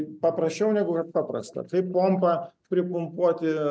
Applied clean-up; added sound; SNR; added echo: none; none; none; none.